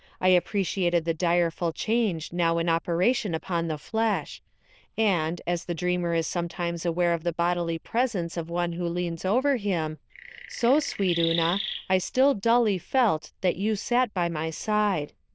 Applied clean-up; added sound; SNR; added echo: neural diffusion model UNIVERSE++.